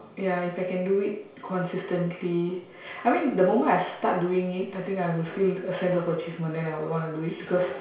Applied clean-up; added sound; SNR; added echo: none; none; none; reverberation time 0.6 s.